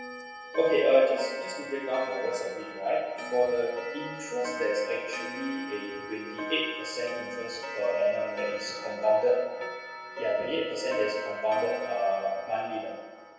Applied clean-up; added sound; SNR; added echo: none; Clock; 10 dB; reverberation time 1.2 s.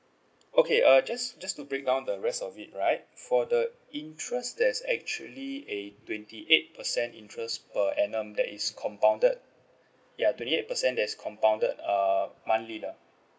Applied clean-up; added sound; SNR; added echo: none; none; none; none.